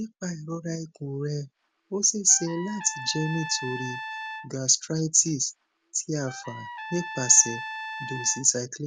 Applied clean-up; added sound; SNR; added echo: none; Trumpet; 11 dB; none.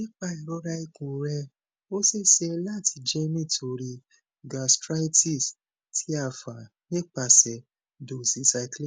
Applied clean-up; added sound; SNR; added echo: none; none; none; none.